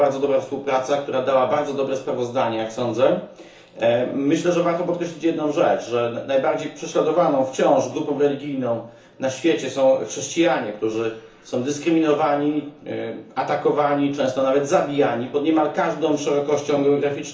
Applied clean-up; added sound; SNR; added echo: none; none; none; reverberation time 0.7 s.